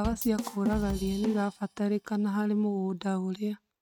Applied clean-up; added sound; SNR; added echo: neural mask model RNNoise.